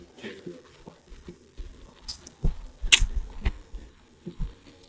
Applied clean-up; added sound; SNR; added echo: neural mask model DeepFilterNet 3.